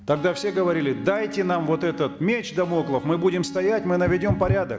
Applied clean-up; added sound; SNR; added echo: none; Electric guitar; 13 dB; none.